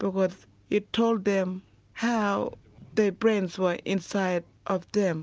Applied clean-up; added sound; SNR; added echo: none; none; none; none.